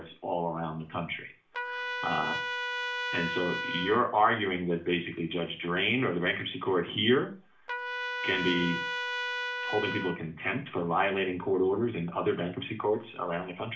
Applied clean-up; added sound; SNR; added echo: none; Trumpet; 7 dB; reverberation time 0.4 s.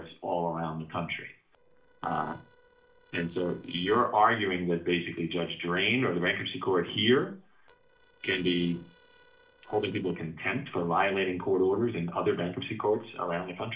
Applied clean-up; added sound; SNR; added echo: neural separator model SepFormer DNS4.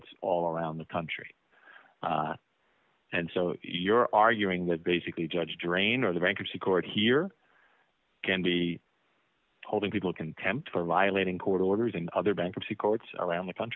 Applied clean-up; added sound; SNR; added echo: none; none; none; none.